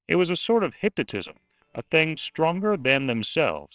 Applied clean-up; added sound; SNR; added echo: neural separator model SepFormer WHAMR!.